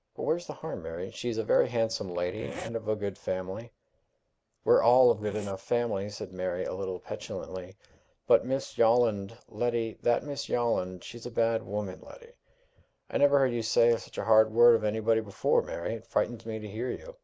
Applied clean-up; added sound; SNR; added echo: neural mask model Resemble Enhance denoiser.